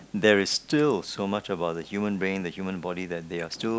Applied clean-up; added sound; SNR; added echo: none; none; none; none.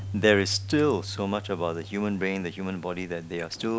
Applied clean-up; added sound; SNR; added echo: none; Keyboard (musical); 12 dB; none.